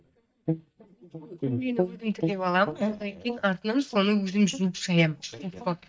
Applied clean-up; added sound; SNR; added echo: neural mask model DeepFilterNet 3.